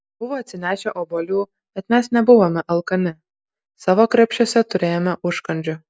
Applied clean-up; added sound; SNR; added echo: none; none; none; none.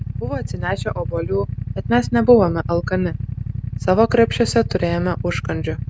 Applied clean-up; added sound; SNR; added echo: none; Idling / Motorcycle; 6 dB; none.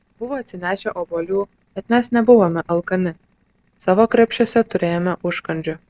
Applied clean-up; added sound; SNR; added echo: neural separator model SepFormer DNS4.